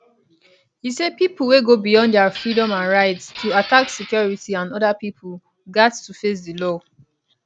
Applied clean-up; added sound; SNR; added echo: none; Glass; 14 dB; none.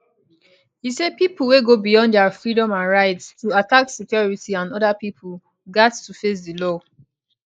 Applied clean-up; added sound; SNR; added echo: neural mask model Resemble Enhance denoiser.